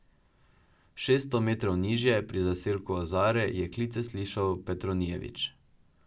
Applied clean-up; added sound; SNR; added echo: none; none; none; none.